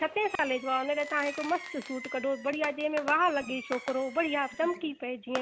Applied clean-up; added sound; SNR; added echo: none; Fireworks; 13 dB; none.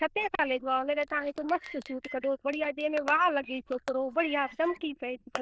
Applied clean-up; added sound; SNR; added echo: neural diffusion model UNIVERSE++.